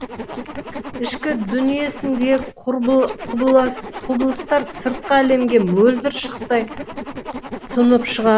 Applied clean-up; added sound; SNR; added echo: none; Zipper (clothing); 12 dB; none.